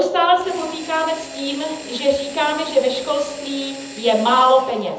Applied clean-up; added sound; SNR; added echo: none; Drill; 17 dB; reverberation time 0.7 s.